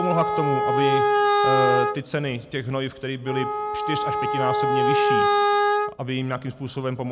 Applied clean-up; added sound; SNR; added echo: none; Wind instrument, woodwind instrument; -5 dB; none.